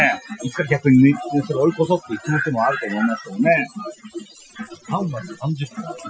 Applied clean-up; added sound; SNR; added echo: classical method Wiener filter.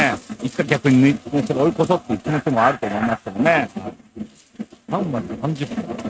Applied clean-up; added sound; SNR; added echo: neural mask model RNNoise.